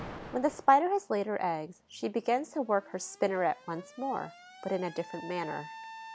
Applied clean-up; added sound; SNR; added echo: none; Alarm; 17 dB; none.